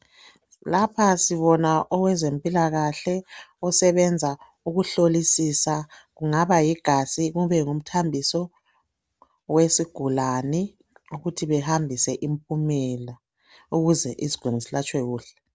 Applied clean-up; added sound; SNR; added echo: none; none; none; none.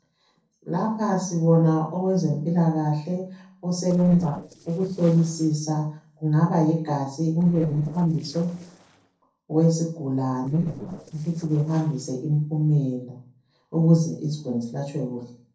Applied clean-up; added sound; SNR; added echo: neural separator model SepFormer DNS4.